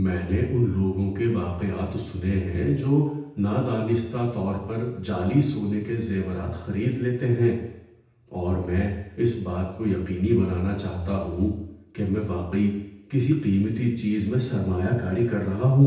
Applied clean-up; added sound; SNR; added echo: none; none; none; reverberation time 0.8 s.